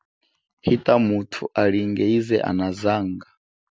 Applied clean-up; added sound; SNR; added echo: none; none; none; none.